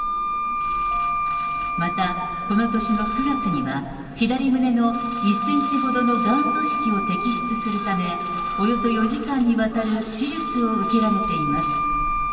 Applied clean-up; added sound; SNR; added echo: none; Wind instrument, woodwind instrument; 2 dB; reverberation time 2.4 s.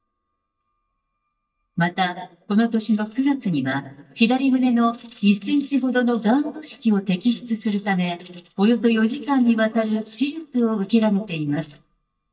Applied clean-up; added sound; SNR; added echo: neural mask model DeepFilterNet 3.